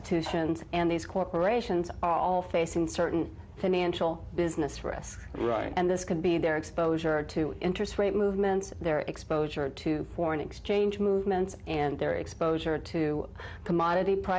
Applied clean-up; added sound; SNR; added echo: none; none; none; none.